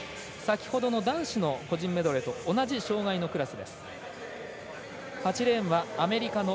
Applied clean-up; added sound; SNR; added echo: none; none; none; none.